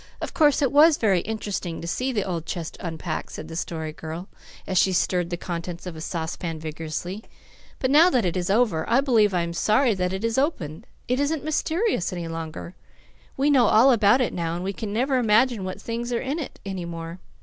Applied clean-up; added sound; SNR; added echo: none; none; none; none.